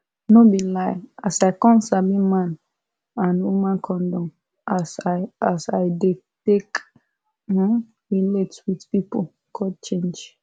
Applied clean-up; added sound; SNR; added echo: none; none; none; none.